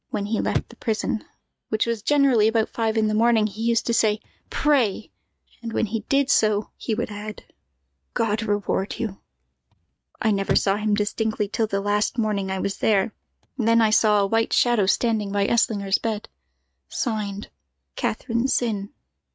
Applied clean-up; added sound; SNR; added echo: neural mask model RNNoise.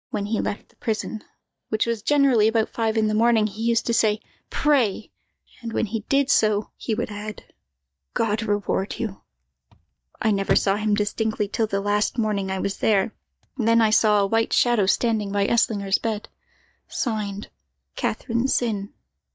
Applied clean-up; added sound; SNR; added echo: neural mask model DeepFilterNet 3.